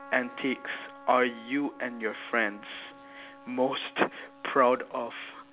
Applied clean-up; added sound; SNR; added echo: none; Trumpet; 20 dB; none.